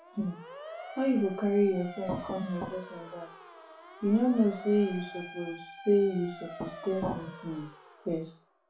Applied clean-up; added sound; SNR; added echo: none; Motor vehicle (road) / Siren; 15 dB; reverberation time 0.3 s.